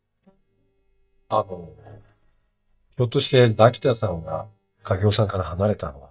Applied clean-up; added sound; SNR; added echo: neural mask model DeepFilterNet 3.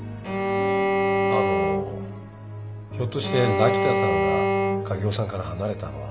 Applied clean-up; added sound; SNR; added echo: none; Bowed string instrument; -3 dB; none.